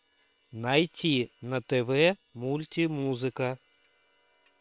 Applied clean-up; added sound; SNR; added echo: neural separator model SepFormer WHAM!.